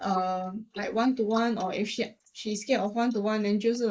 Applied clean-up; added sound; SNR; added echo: neural mask model Resemble Enhance denoiser.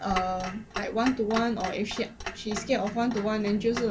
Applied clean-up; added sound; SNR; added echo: none; Clock; 10 dB; none.